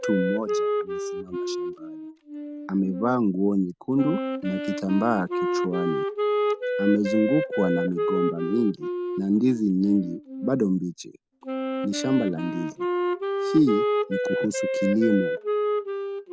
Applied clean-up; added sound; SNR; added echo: none; Wind instrument, woodwind instrument; 2 dB; none.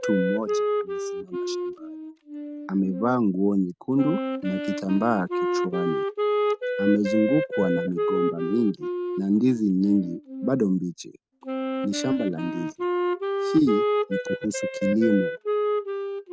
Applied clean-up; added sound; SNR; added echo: neural mask model RNNoise.